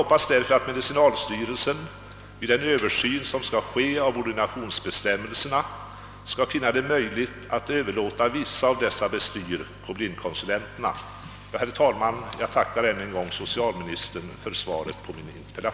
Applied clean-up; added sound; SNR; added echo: none; none; none; none.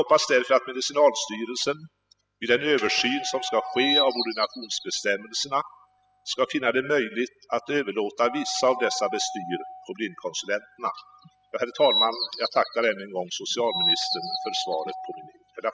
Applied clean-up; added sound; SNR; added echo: classical method spectral subtraction.